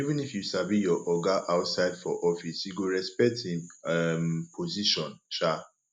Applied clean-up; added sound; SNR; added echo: none; none; none; none.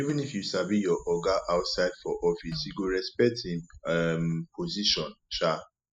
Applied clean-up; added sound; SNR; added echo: classical method spectral subtraction.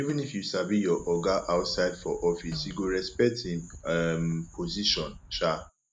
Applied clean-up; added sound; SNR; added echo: none; Wind + Snare drum; 16 dB; none.